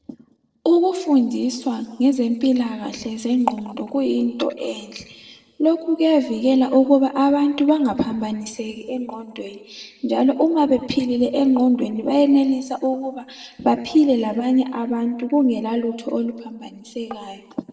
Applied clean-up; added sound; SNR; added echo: neural separator model SepFormer DNS4.